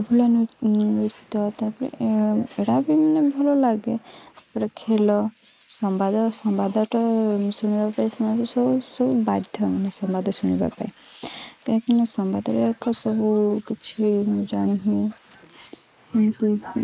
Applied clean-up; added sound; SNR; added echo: neural mask model Resemble Enhance denoiser.